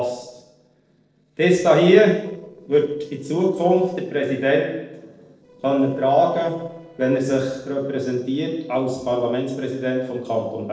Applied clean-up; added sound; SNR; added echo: neural separator model SepFormer DNS4.